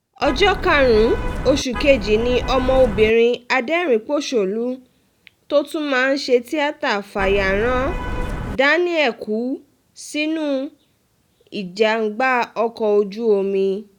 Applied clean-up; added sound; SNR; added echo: none; Vehicle horn, car horn, honking; 5 dB; none.